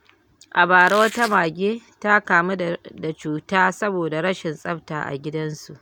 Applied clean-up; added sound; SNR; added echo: none; Squeak; 13 dB; none.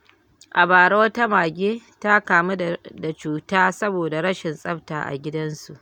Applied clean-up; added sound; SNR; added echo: none; none; none; none.